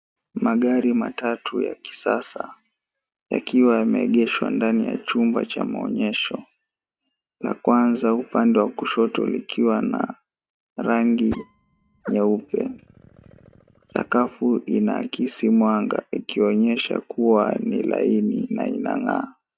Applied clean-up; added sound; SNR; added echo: neural mask model RNNoise.